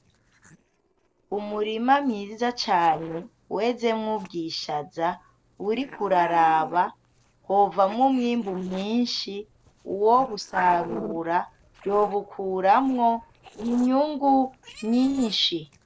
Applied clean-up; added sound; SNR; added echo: neural separator model SepFormer DNS4.